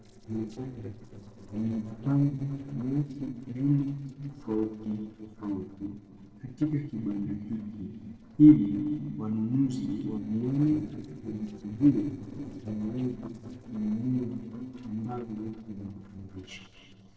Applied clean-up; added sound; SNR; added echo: neural separator model SepFormer DNS4.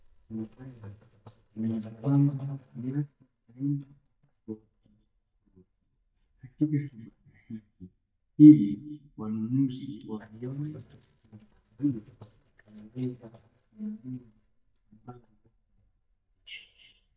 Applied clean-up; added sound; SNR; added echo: neural mask model DeepFilterNet 3.